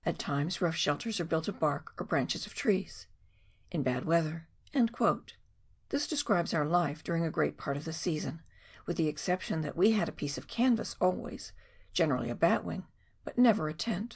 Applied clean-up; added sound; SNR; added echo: none; none; none; none.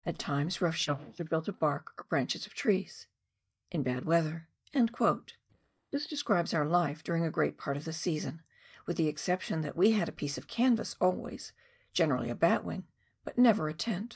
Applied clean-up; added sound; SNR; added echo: neural mask model DeepFilterNet 3.